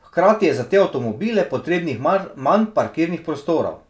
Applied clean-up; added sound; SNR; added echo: none; none; none; none.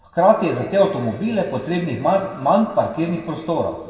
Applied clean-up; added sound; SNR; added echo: none; none; none; reverberation time 2.1 s.